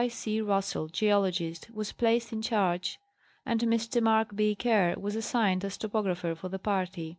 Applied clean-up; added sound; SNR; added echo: none; none; none; none.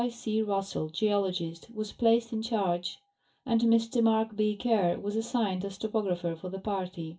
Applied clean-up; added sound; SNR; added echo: none; none; none; reverberation time 0.2 s.